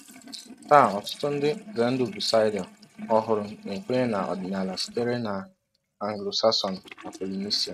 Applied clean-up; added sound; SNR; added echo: neural mask model RNNoise.